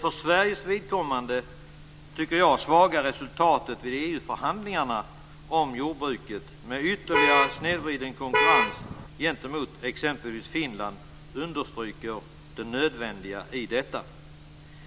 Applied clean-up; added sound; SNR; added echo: none; Vehicle horn, car horn, honking; -3 dB; none.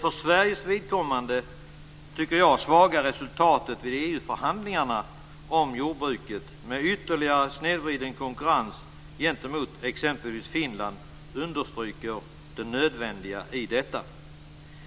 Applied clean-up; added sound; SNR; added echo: none; none; none; none.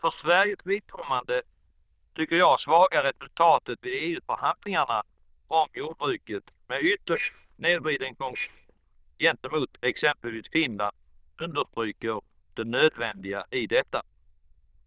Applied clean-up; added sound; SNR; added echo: neural diffusion model UNIVERSE++.